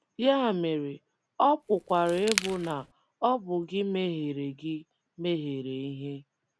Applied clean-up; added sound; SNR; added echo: none; Crackle; 7 dB; none.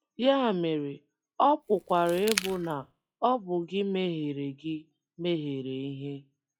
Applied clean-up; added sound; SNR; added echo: classical method log-MMSE.